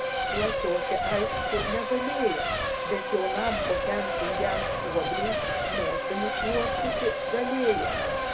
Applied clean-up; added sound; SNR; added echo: none; Race car, auto racing / Accelerating, revving, vroom / Mechanisms; -3 dB; none.